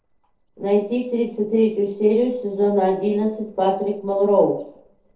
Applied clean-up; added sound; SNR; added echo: neural separator model SepFormer DNS4.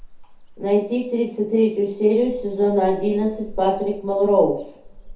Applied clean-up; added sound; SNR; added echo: none; Ocean; 18 dB; reverberation time 0.5 s.